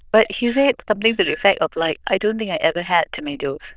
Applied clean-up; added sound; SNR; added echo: neural diffusion model UNIVERSE++.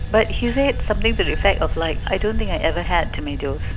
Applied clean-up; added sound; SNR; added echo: none; Bell / Train; 1 dB; none.